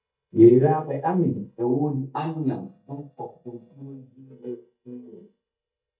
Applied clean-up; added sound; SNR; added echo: neural mask model DeepFilterNet 3.